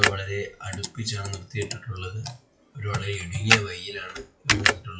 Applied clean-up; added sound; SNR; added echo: classical method WPE with log-MMSE.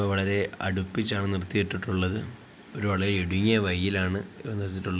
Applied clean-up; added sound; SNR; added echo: none; none; none; none.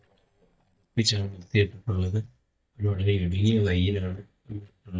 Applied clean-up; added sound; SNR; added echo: neural mask model DeepFilterNet 3.